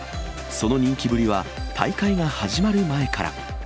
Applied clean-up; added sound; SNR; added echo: none; none; none; none.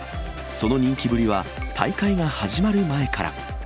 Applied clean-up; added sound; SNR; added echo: none; Tap; 19 dB; none.